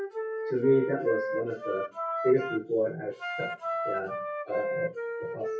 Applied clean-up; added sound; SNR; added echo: classical method WPE with log-MMSE.